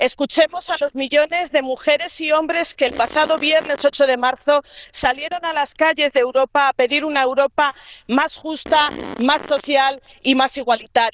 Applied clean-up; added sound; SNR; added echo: neural diffusion model UNIVERSE++.